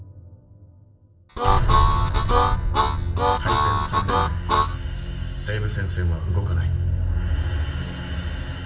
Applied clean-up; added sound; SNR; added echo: none; Harmonica; -1 dB; reverberation time 0.4 s.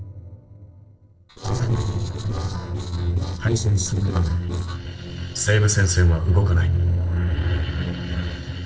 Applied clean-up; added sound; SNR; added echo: neural separator model SepFormer DNS4.